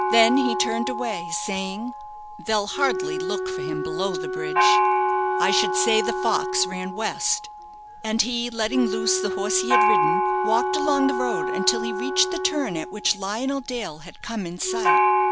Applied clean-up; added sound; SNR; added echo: none; Gong + Wind instrument, woodwind instrument; -1 dB; none.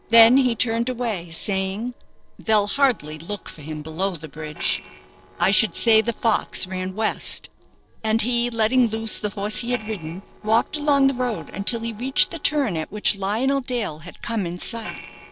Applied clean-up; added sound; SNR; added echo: neural separator model SepFormer DNS4.